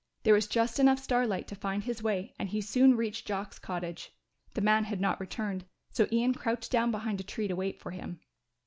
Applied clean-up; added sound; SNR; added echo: none; none; none; none.